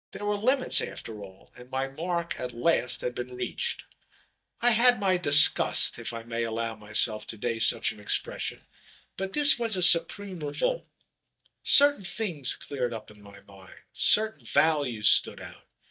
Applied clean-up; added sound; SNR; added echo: neural mask model DeepFilterNet 3.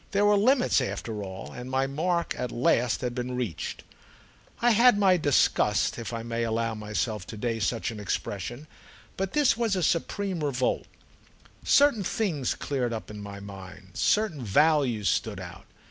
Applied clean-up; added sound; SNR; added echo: none; none; none; none.